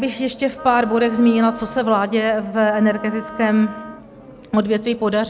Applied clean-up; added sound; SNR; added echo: none; Wind instrument, woodwind instrument; 17 dB; none.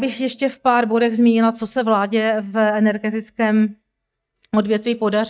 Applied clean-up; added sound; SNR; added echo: neural mask model DeepFilterNet 3.